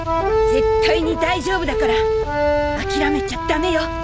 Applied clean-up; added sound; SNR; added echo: none; Accordion; -3 dB; none.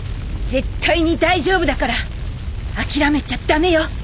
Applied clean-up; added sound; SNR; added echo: none; none; none; none.